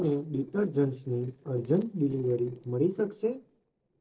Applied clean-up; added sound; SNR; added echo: neural separator model SepFormer DNS4.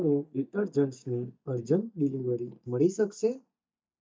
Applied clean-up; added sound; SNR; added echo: neural mask model DeepFilterNet 3.